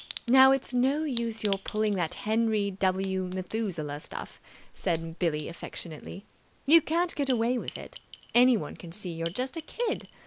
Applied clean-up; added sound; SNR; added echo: none; Chink, clink; 7 dB; none.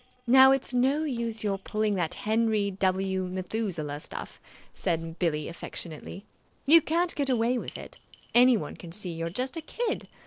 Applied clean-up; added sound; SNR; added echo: neural separator model SepFormer DNS4.